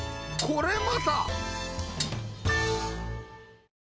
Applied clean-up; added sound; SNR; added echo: none; Glass; 12 dB; none.